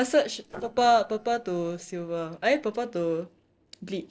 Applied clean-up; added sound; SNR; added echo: neural separator model SepFormer DNS4.